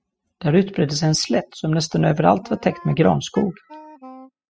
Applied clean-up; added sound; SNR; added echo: classical method spectral subtraction.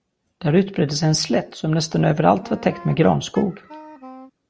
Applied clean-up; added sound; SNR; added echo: none; Wind instrument, woodwind instrument; 19 dB; none.